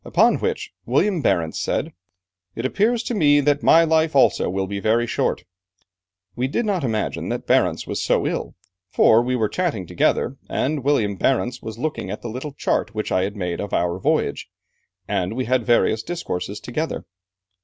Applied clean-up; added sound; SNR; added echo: none; none; none; none.